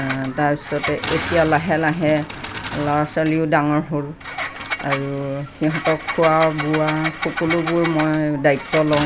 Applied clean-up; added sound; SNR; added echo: none; Engine; 9 dB; none.